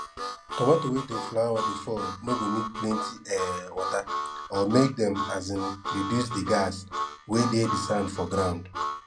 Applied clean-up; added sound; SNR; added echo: none; Harmonica; 5 dB; none.